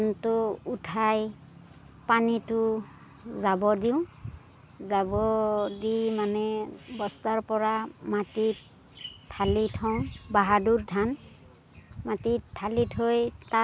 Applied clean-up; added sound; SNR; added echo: none; none; none; none.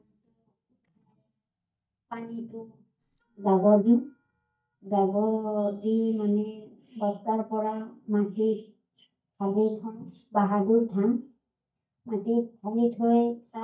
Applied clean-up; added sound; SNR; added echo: neural mask model DeepFilterNet 3.